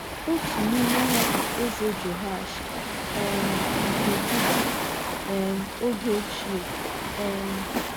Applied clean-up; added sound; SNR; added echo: none; Waves, surf; -2 dB; none.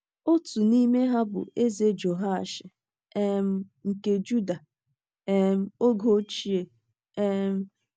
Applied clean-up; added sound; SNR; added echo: none; none; none; none.